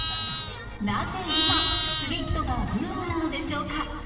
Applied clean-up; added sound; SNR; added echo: none; Livestock, farm animals, working animals; 1 dB; reverberation time 1.3 s.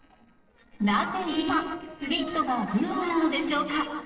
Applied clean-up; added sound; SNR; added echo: neural separator model SepFormer DNS4.